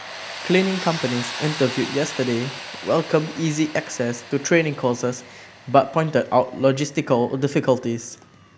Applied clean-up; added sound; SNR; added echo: none; Tools; 13 dB; none.